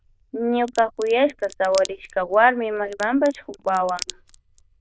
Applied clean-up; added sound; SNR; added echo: neural diffusion model UNIVERSE++.